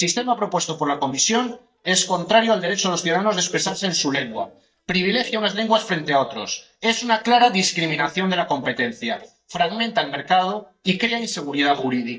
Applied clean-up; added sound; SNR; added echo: neural mask model DeepFilterNet 3.